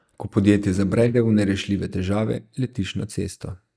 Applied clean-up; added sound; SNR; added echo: neural mask model DeepFilterNet 3.